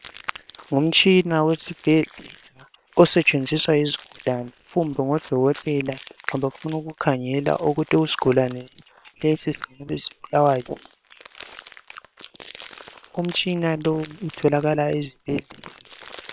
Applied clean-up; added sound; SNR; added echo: neural separator model SepFormer WHAM!.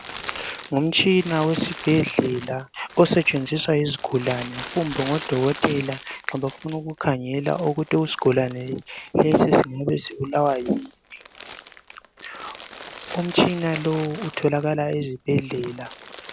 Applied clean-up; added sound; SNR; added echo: none; Crumpling, crinkling; 16 dB; none.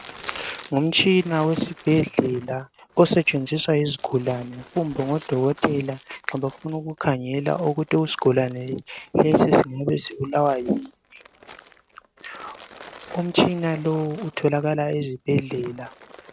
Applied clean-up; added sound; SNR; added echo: neural mask model RNNoise.